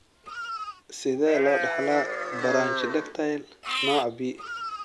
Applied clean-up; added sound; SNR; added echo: none; Livestock, farm animals, working animals; 4 dB; none.